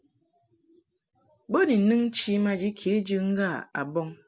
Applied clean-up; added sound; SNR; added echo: none; none; none; none.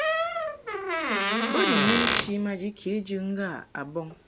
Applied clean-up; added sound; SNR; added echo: none; Door; -2 dB; none.